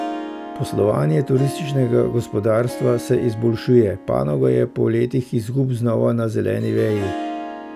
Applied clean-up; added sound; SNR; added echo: none; Harp; 13 dB; none.